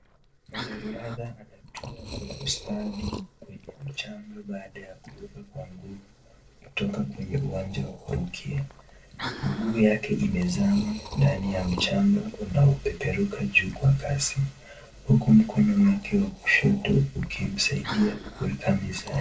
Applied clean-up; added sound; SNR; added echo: neural separator model SepFormer DNS4.